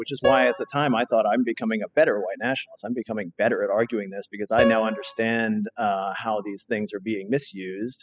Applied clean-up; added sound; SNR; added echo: classical method spectral subtraction.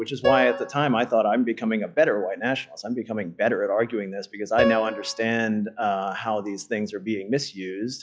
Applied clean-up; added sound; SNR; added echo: classical method log-MMSE.